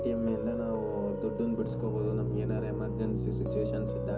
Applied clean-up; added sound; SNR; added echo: none; Piano; 0 dB; reverberation time 0.4 s.